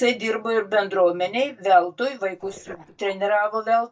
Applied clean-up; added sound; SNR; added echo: neural mask model DeepFilterNet 3.